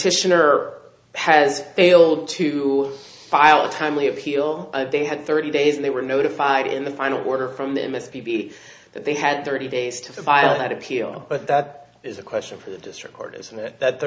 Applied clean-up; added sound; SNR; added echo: none; none; none; none.